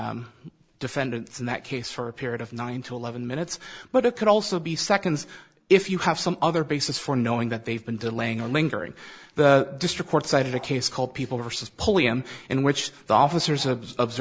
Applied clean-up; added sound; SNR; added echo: none; Bark; 20 dB; none.